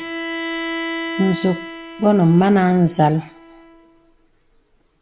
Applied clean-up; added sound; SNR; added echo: none; Bowed string instrument; 10 dB; none.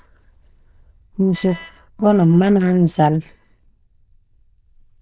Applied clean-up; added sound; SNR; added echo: neural diffusion model UNIVERSE++.